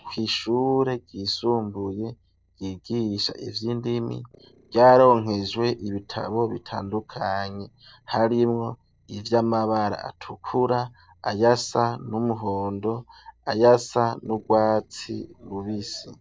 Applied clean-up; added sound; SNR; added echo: neural separator model SepFormer DNS4.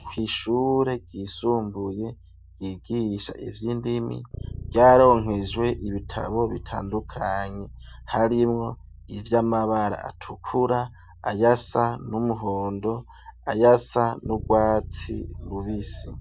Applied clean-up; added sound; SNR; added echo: none; Bass guitar; 16 dB; none.